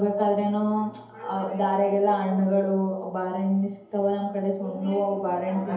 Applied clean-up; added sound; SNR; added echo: none; none; none; reverberation time 2.2 s.